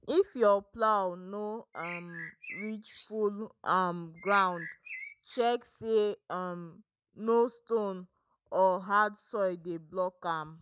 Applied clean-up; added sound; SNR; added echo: neural mask model RNNoise.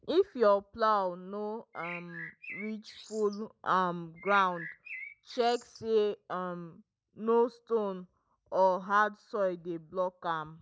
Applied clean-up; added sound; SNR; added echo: none; Bird; 14 dB; none.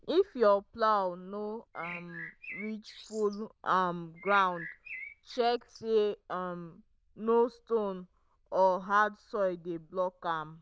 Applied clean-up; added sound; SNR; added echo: neural diffusion model UNIVERSE++.